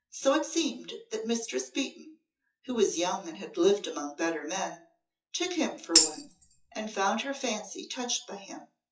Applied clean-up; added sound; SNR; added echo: classical method WPE with log-MMSE.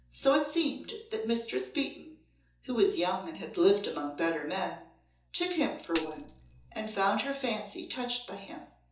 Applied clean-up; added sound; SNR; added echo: none; Tambourine; -3 dB; reverberation time 0.6 s.